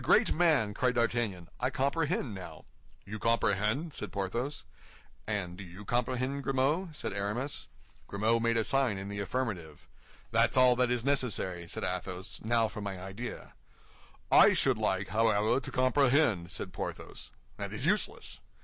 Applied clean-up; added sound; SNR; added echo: none; none; none; none.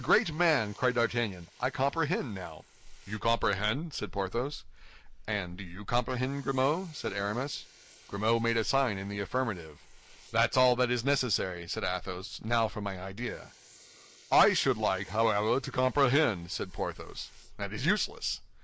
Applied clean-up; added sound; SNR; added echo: neural mask model Resemble Enhance denoiser.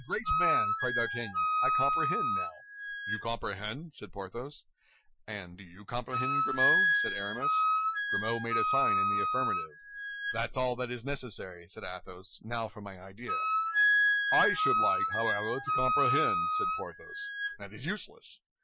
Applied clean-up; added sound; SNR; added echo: classical method Wiener filter.